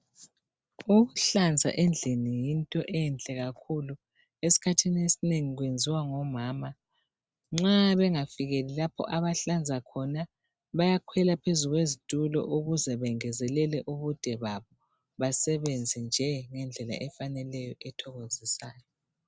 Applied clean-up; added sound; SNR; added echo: none; none; none; none.